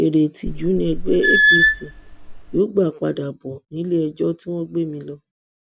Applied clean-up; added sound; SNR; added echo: none; Squeak / Screech; -3 dB; none.